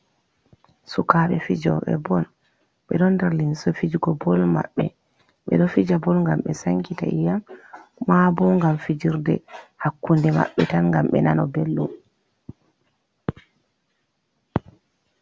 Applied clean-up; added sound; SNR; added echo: none; none; none; none.